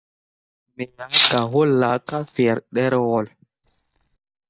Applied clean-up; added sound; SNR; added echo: neural mask model DeepFilterNet 3.